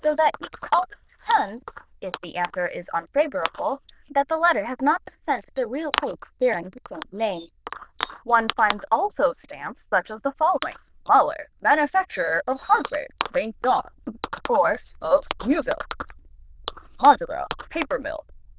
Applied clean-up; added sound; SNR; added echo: neural diffusion model UNIVERSE++.